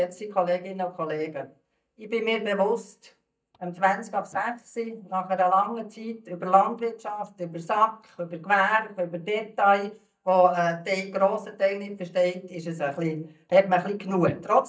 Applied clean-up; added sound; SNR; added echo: neural mask model DeepFilterNet 3.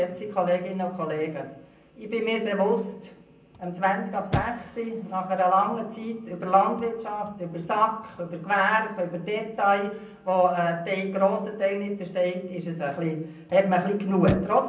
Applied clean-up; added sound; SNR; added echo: none; Chirp, tweet / Slam / Car; 16 dB; reverberation time 0.6 s.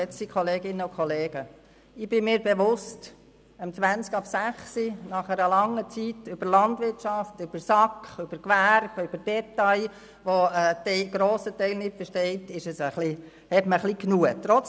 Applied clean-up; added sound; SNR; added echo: none; none; none; none.